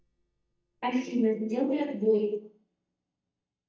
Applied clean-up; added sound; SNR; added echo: neural mask model DeepFilterNet 3.